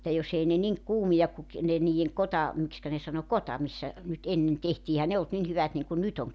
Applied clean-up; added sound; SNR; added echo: none; none; none; none.